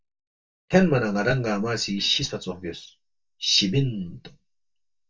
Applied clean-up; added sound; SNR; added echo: neural mask model DeepFilterNet 3.